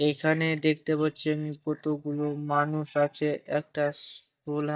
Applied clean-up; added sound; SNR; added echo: neural mask model DeepFilterNet 3.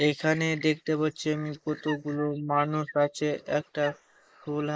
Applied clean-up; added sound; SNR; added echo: neural mask model Resemble Enhance denoiser.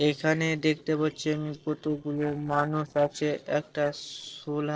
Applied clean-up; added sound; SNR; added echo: neural separator model SepFormer DNS4.